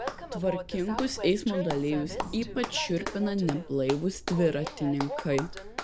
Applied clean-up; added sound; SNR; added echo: none; Train + Clapping; 7 dB; none.